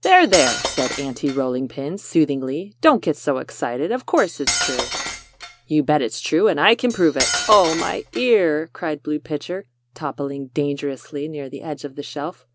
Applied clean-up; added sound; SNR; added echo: none; Cutlery, silverware; 6 dB; none.